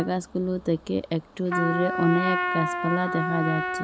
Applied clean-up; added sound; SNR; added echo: none; Trumpet; 3 dB; none.